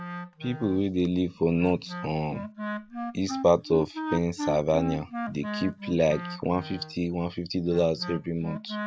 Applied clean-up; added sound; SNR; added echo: none; Wind instrument, woodwind instrument; 9 dB; none.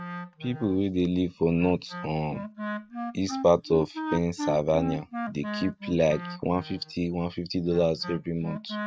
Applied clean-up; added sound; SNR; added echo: neural mask model RNNoise.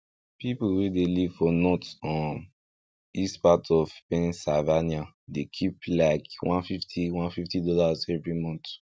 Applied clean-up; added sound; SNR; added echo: none; none; none; none.